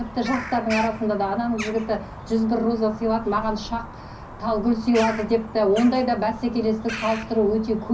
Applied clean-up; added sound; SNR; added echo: none; Bird vocalization, bird call, bird song; 13 dB; reverberation time 0.5 s.